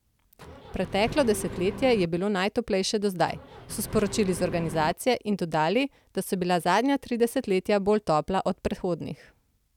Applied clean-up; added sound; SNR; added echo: none; Engine; 12 dB; none.